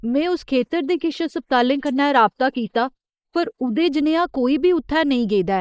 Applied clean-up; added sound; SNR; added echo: neural mask model Resemble Enhance denoiser.